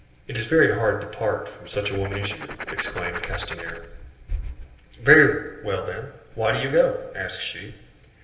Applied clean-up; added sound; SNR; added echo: none; Writing; 11 dB; reverberation time 0.8 s.